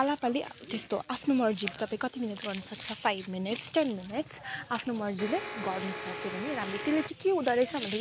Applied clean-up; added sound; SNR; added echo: none; Domestic sounds, home sounds; 7 dB; none.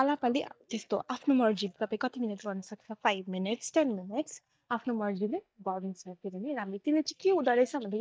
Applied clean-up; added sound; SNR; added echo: neural mask model DeepFilterNet 3.